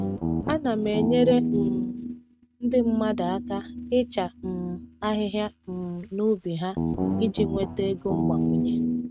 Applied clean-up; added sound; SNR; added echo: neural mask model RNNoise.